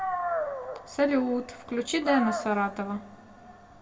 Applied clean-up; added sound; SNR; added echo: none; Dog; 6 dB; reverberation time 1.1 s.